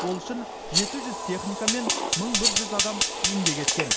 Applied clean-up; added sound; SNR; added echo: none; Rattle + Fire; -5 dB; none.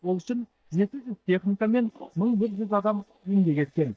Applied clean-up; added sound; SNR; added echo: neural mask model DeepFilterNet 3.